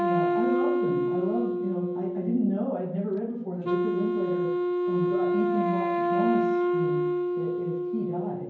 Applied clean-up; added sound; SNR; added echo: none; Wind instrument, woodwind instrument; -4 dB; reverberation time 0.9 s.